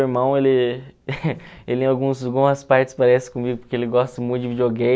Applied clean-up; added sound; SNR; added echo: none; none; none; none.